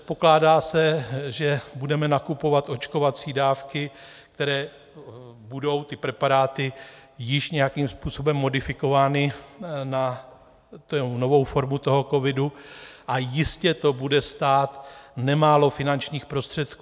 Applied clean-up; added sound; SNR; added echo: none; none; none; none.